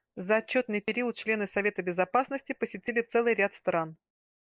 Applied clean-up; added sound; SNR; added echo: neural mask model Resemble Enhance denoiser.